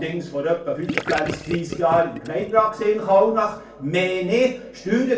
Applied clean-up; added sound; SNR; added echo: none; Gurgling / Liquid; 9 dB; reverberation time 0.3 s.